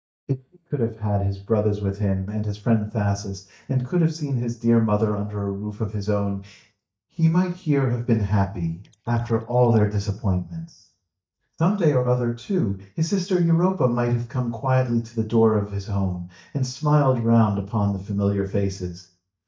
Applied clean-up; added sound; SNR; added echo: neural mask model DeepFilterNet 3.